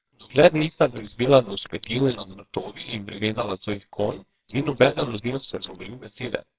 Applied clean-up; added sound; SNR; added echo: neural separator model SepFormer WHAMR!.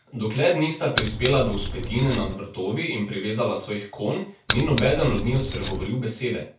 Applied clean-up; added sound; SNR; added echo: none; Keys jangling; 4 dB; reverberation time 0.3 s.